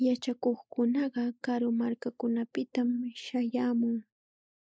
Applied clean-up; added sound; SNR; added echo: neural mask model Resemble Enhance denoiser.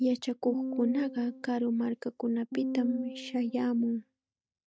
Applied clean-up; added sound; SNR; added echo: neural mask model DeepFilterNet 3.